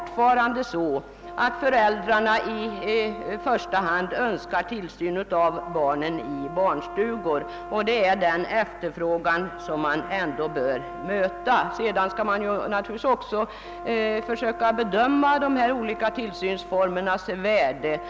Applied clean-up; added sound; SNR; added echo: none; Brass instrument; 13 dB; none.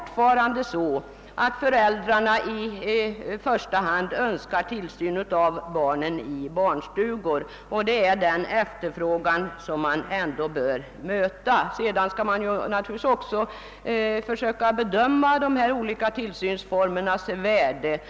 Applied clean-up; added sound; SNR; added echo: none; none; none; none.